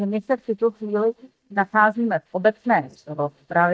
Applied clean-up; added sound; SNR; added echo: neural mask model DeepFilterNet 3.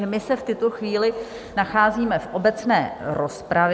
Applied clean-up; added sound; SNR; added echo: none; none; none; none.